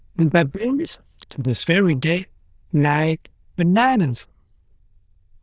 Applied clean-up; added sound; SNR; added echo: neural diffusion model UNIVERSE++.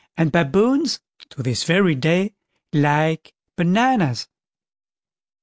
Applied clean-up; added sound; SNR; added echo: none; none; none; none.